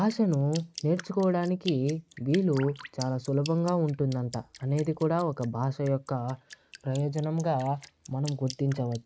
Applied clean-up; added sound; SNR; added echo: neural mask model RNNoise.